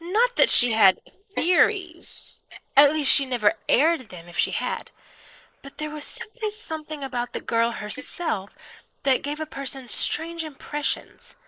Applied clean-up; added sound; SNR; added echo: neural mask model Resemble Enhance denoiser.